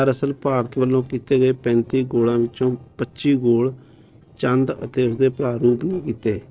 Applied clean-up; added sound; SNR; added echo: neural separator model SepFormer DNS4.